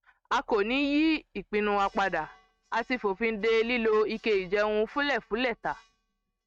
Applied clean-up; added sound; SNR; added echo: neural mask model RNNoise.